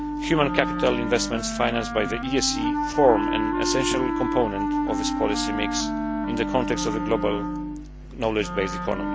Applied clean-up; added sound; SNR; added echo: none; Wind instrument, woodwind instrument + Wind instrument, woodwind instrument; 1 dB; none.